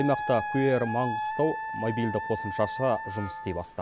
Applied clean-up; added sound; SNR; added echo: none; Wind instrument, woodwind instrument; 6 dB; none.